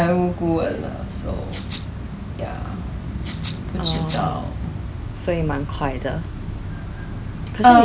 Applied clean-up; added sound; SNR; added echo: none; Rattle (instrument); 18 dB; none.